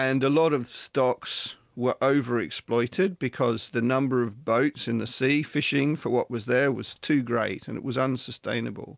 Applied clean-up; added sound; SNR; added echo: none; none; none; none.